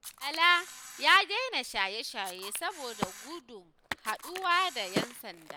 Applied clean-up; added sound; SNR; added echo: none; Crack + Camera; 11 dB; none.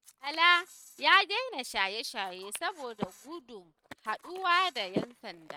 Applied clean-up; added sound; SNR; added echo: neural mask model RNNoise.